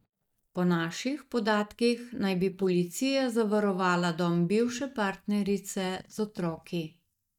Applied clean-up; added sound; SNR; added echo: neural mask model DeepFilterNet 3.